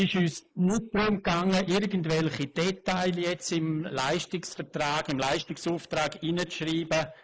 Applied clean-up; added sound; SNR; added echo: neural mask model Resemble Enhance denoiser.